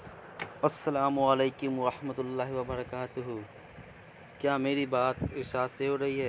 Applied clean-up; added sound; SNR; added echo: none; none; none; none.